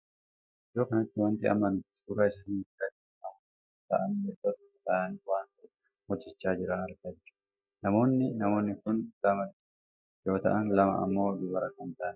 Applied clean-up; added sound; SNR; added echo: neural mask model DeepFilterNet 3.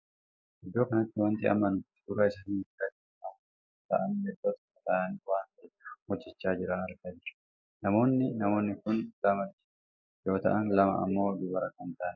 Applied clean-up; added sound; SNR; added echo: neural mask model Resemble Enhance denoiser.